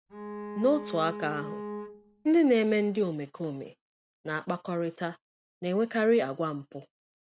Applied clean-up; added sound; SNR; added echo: none; Bowed string instrument; 10 dB; none.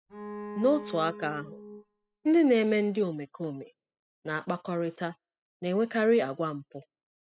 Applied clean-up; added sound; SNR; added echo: classical method spectral subtraction.